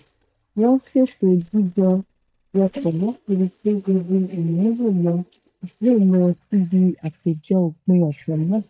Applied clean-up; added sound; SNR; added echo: neural mask model DeepFilterNet 3.